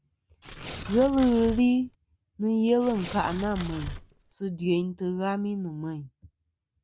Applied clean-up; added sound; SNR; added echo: none; Tearing; 11 dB; none.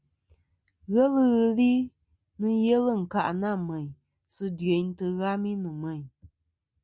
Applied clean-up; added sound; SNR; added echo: none; none; none; none.